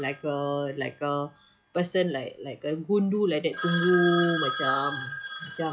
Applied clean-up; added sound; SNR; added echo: classical method log-MMSE.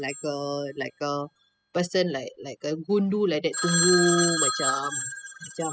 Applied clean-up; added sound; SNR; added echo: classical method spectral subtraction.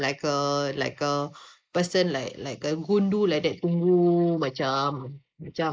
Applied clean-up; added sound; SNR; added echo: neural mask model Resemble Enhance denoiser.